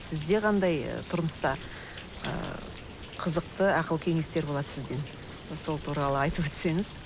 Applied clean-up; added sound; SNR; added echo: none; Rain; 11 dB; none.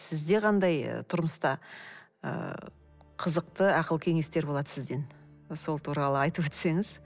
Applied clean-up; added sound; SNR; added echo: none; none; none; none.